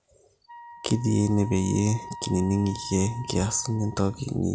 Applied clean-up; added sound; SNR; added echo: none; Wind instrument, woodwind instrument; 17 dB; none.